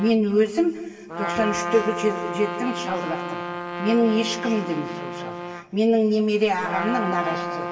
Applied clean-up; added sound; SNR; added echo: none; Trumpet; 7 dB; reverberation time 2.0 s.